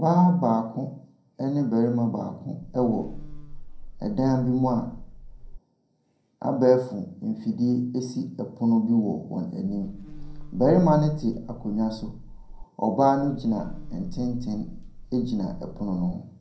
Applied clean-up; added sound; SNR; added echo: none; Buzz; 13 dB; reverberation time 0.6 s.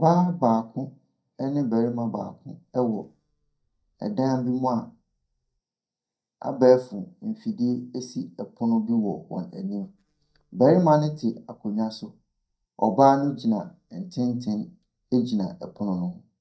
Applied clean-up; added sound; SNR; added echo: neural mask model DeepFilterNet 3.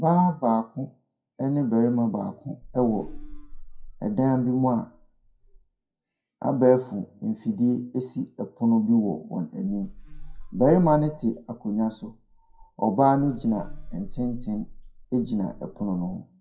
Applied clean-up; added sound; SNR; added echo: classical method WPE with log-MMSE.